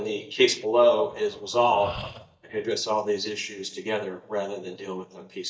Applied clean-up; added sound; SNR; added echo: neural mask model DeepFilterNet 3.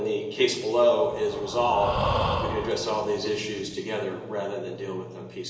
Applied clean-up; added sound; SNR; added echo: none; Breathing; 4 dB; reverberation time 1.2 s.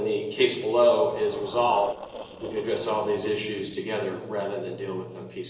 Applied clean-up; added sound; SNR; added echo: neural separator model SepFormer DNS4.